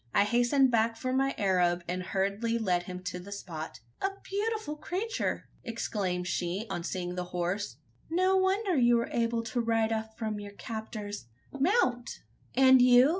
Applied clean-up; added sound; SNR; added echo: none; none; none; none.